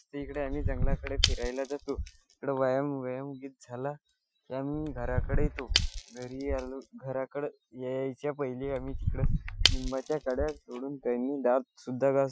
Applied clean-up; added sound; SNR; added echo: classical method Wiener filter.